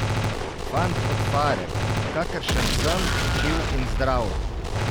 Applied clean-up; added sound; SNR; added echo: none; Gunshot, gunfire; -5 dB; none.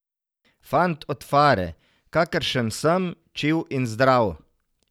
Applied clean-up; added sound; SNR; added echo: none; none; none; none.